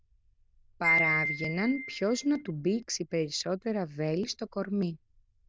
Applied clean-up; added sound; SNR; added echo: neural diffusion model UNIVERSE++.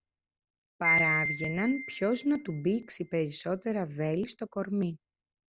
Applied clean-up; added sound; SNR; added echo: none; Wind chime; 4 dB; none.